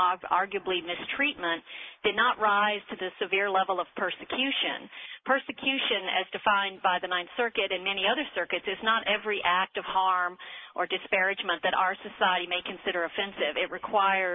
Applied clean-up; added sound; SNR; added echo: neural mask model Resemble Enhance denoiser.